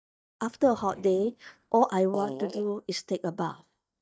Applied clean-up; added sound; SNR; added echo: neural mask model DeepFilterNet 3.